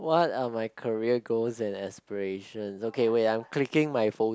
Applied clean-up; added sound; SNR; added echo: none; none; none; none.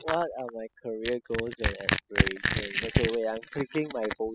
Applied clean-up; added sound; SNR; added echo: classical method spectral subtraction.